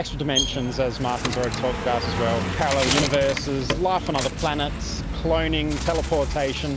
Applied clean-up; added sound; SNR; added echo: none; Bird + Car passing by; 4 dB; none.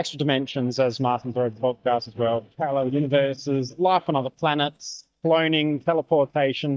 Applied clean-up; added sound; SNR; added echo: neural mask model DeepFilterNet 3.